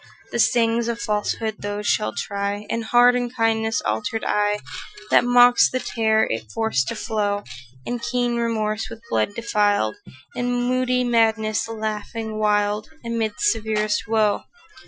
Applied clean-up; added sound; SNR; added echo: classical method Wiener filter.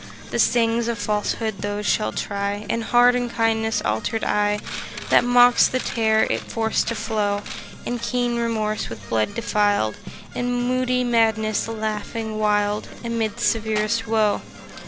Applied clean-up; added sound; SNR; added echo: none; Coin (dropping) + Brass instrument / Percussion; 15 dB; none.